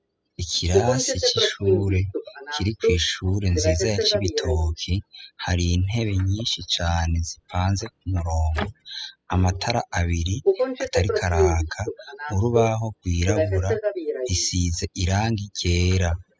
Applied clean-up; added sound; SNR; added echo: classical method spectral subtraction.